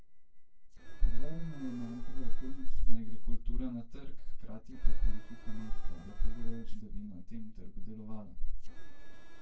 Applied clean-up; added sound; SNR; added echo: neural separator model SepFormer DNS4.